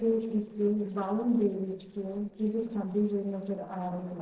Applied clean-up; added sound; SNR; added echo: neural separator model SepFormer DNS4.